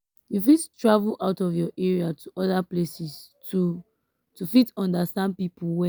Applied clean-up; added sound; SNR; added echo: none; none; none; none.